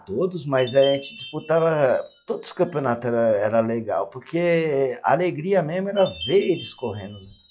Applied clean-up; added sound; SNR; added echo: classical method log-MMSE.